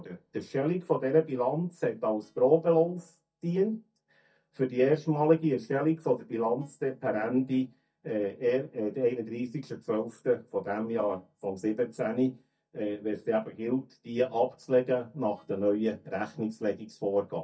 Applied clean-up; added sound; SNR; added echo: neural mask model DeepFilterNet 3.